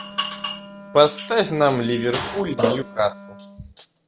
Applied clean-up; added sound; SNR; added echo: none; Wind instrument, woodwind instrument; 18 dB; none.